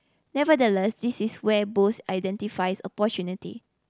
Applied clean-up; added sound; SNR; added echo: none; none; none; none.